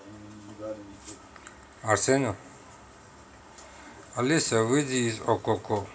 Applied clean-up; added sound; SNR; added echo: none; none; none; reverberation time 1.0 s.